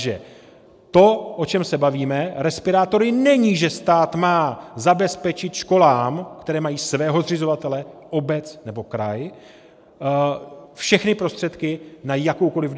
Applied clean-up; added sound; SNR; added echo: none; none; none; none.